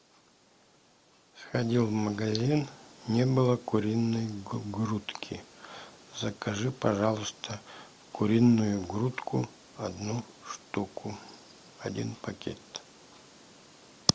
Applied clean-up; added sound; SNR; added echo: none; none; none; none.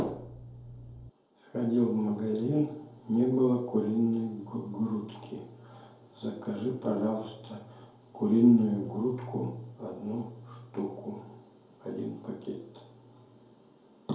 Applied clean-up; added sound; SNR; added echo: none; none; none; reverberation time 2.2 s.